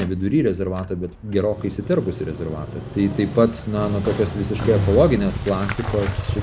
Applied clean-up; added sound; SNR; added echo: none; Motorcycle; 6 dB; none.